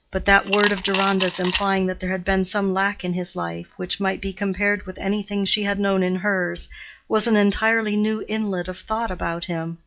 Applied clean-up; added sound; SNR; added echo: classical method log-MMSE.